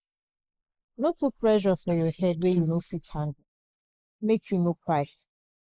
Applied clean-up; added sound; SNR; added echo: neural mask model Resemble Enhance denoiser.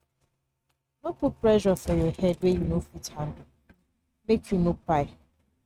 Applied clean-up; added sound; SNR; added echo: neural mask model RNNoise.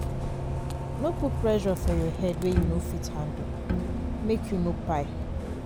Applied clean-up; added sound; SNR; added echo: none; Bowed string instrument + Bus; -1 dB; none.